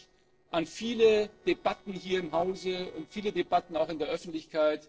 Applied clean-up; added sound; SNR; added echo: neural separator model SepFormer DNS4.